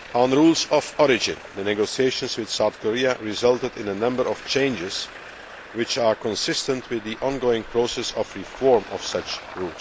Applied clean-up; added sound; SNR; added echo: none; Traffic noise, roadway noise; 17 dB; none.